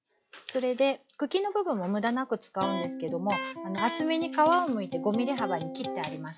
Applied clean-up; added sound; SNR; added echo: classical method log-MMSE.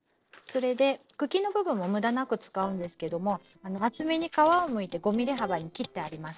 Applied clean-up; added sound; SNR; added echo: neural separator model SepFormer DNS4.